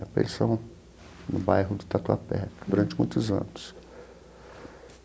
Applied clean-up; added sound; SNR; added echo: none; none; none; none.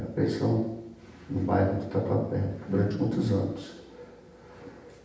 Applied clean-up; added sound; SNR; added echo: none; none; none; reverberation time 0.9 s.